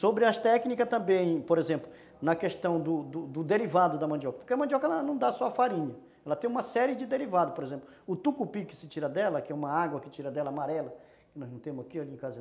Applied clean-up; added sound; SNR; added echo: none; none; none; none.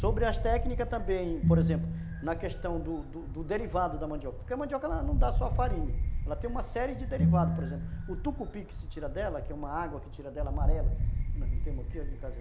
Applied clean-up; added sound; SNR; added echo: none; Piano + Wind; -4 dB; none.